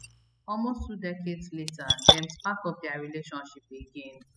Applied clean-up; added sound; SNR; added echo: classical method spectral subtraction.